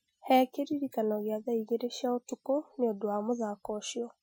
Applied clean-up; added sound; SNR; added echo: classical method Wiener filter.